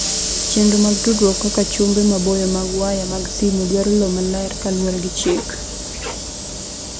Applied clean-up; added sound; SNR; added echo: none; Sliding door / Hiss; 5 dB; none.